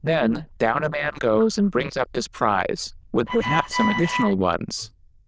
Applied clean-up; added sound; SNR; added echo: neural diffusion model UNIVERSE++.